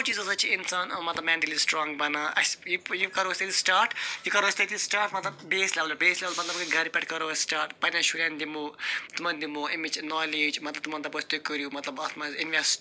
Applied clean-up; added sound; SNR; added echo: none; none; none; none.